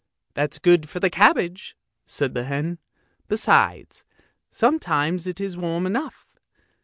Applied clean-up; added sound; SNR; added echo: none; none; none; none.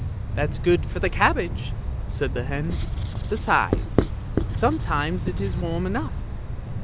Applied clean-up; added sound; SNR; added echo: none; Writing + Wind; 0 dB; none.